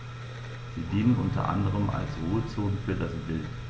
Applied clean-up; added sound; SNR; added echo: none; Bowed string instrument; 9 dB; none.